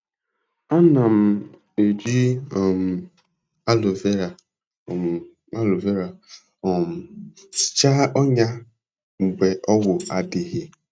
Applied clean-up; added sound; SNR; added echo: neural mask model RNNoise.